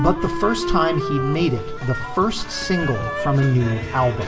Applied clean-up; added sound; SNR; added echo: none; Wind instrument, woodwind instrument; 7 dB; reverberation time 0.6 s.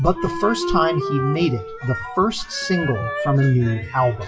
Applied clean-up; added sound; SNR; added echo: classical method WPE with log-MMSE.